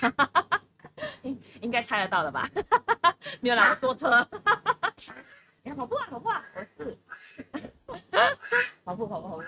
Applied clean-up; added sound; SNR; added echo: neural mask model RNNoise.